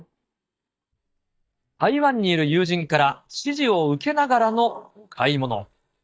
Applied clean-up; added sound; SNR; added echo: neural mask model DeepFilterNet 3.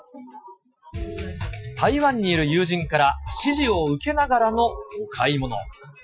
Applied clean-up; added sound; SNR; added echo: classical method Wiener filter.